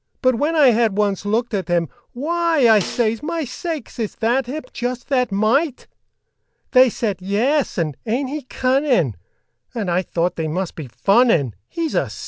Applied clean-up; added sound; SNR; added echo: none; Snare drum; 16 dB; none.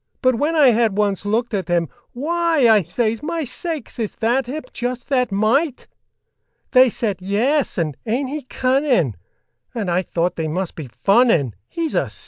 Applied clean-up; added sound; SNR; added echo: neural mask model Resemble Enhance denoiser.